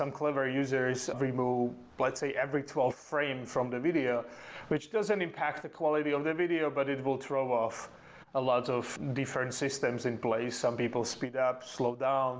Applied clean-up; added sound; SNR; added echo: none; none; none; none.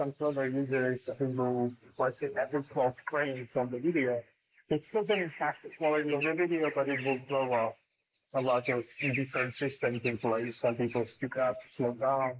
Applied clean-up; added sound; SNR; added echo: neural mask model Resemble Enhance denoiser.